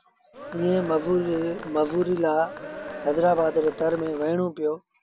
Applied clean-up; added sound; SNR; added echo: none; Cheering; 13 dB; none.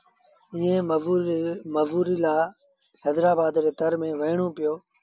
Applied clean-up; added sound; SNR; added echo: none; none; none; none.